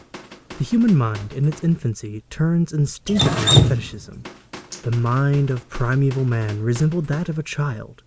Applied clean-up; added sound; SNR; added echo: none; Drip; 5 dB; none.